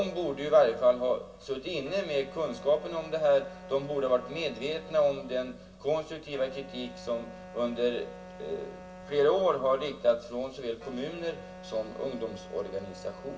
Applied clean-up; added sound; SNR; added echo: none; Wind instrument, woodwind instrument; 17 dB; reverberation time 0.2 s.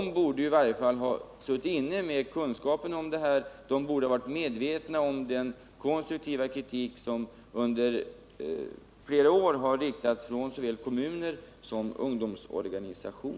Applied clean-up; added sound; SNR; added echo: none; none; none; none.